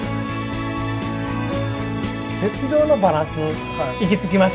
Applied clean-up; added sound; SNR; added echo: none; none; none; none.